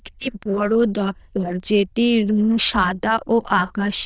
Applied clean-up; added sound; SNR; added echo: neural diffusion model UNIVERSE++.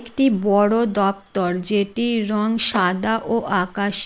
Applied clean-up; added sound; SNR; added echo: neural mask model Resemble Enhance denoiser.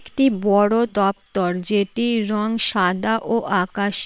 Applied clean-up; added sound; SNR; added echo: neural separator model SepFormer WHAM!.